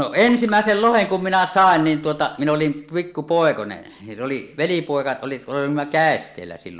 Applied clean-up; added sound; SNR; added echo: neural separator model SepFormer DNS4.